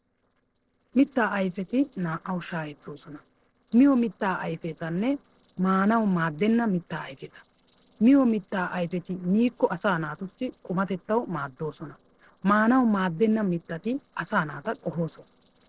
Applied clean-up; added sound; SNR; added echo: neural separator model SepFormer DNS4.